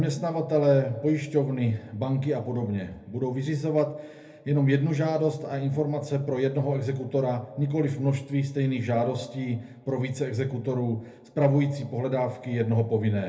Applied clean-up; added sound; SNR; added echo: none; none; none; reverberation time 0.3 s.